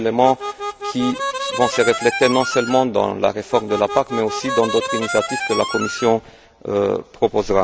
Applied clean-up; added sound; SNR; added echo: none; Harmonica; 6 dB; none.